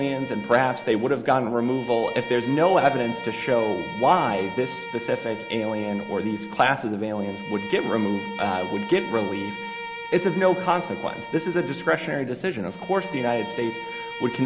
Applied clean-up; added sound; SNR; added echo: none; Bowed string instrument; 12 dB; none.